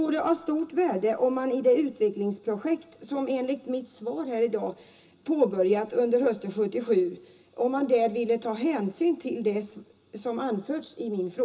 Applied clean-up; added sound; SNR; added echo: none; none; none; reverberation time 0.2 s.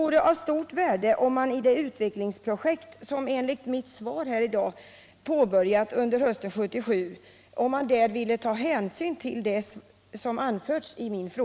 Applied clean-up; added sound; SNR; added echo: none; none; none; none.